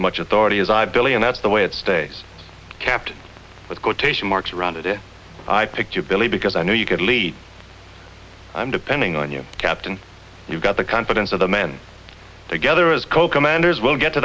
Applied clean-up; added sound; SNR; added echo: none; none; none; none.